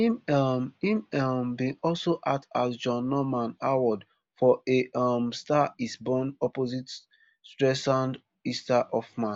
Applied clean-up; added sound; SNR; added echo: none; none; none; none.